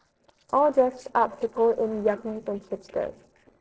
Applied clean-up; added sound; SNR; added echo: neural separator model SepFormer DNS4.